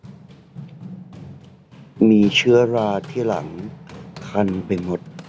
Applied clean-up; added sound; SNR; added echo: none; Run; 16 dB; none.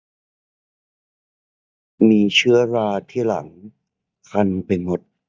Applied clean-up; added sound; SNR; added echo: neural mask model DeepFilterNet 3.